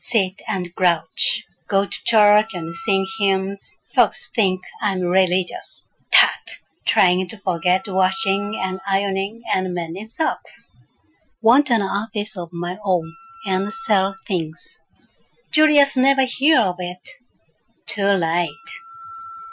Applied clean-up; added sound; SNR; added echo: classical method Wiener filter.